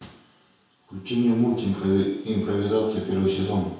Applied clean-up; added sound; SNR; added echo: none; none; none; reverberation time 0.6 s.